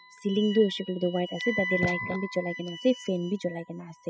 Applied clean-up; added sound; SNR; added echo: classical method spectral subtraction.